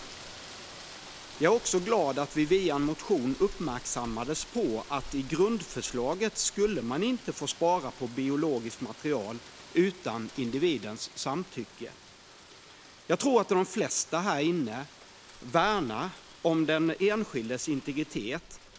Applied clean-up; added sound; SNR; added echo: none; Rain; 18 dB; none.